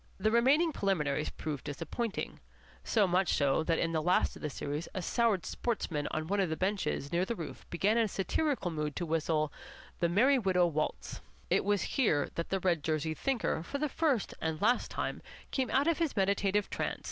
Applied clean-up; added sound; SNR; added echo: none; none; none; none.